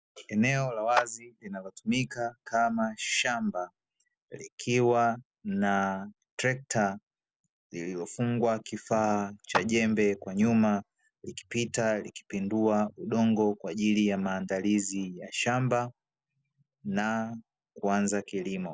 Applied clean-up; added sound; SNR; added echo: none; Clapping; 8 dB; none.